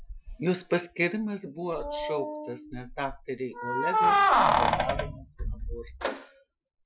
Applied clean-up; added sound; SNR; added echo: classical method Wiener filter.